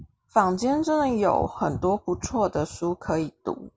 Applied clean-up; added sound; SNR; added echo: none; none; none; none.